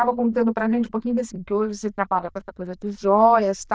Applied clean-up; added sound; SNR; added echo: neural diffusion model UNIVERSE++.